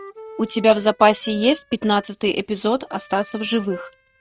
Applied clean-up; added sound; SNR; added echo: neural mask model RNNoise.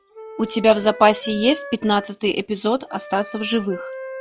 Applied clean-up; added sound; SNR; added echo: classical method log-MMSE.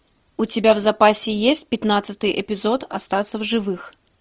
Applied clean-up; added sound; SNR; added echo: none; none; none; none.